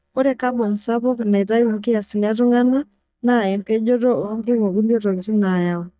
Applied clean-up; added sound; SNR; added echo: neural mask model DeepFilterNet 3.